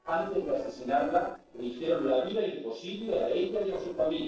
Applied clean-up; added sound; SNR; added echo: neural separator model SepFormer DNS4.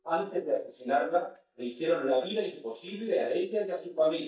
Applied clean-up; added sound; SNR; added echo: neural mask model DeepFilterNet 3.